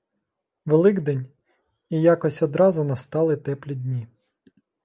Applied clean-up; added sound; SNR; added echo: none; none; none; none.